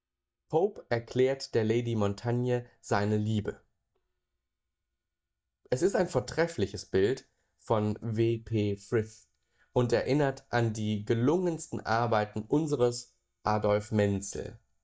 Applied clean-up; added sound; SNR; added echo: neural mask model DeepFilterNet 3.